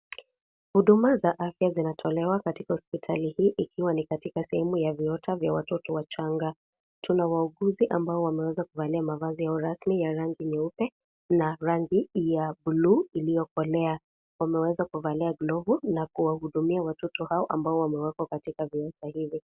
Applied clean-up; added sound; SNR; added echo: none; none; none; none.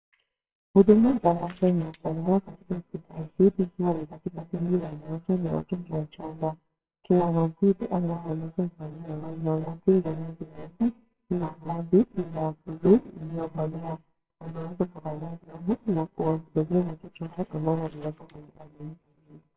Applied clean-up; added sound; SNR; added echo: neural separator model SepFormer WHAMR!.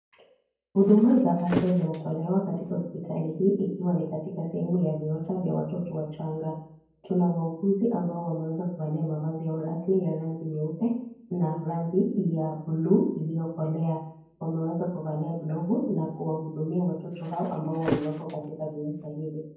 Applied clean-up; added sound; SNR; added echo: none; Thump, thud; 9 dB; reverberation time 0.9 s.